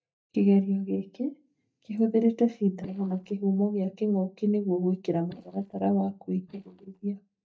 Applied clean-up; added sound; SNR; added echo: neural mask model DeepFilterNet 3.